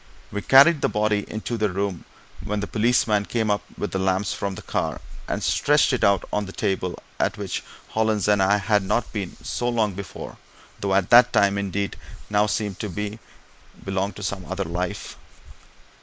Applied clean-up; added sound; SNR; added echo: neural mask model Resemble Enhance denoiser.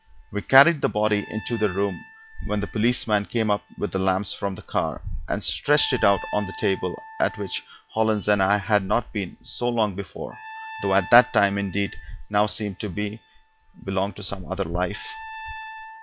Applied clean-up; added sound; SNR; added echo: classical method log-MMSE.